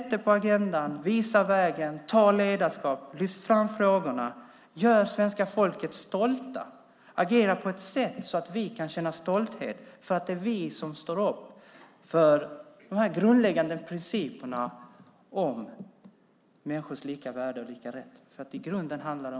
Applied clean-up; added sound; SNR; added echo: none; none; none; none.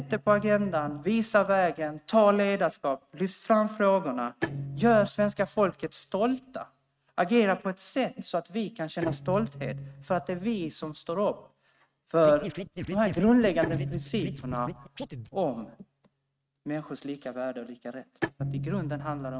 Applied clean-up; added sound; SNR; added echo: neural mask model RNNoise.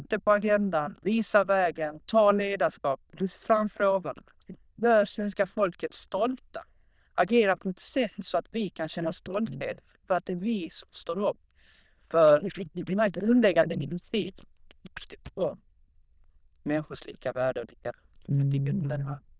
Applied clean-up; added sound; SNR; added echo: neural diffusion model UNIVERSE++.